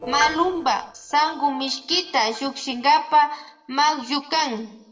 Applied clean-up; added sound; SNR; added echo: neural separator model SepFormer DNS4.